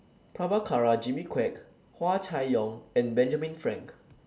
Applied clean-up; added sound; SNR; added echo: none; none; none; none.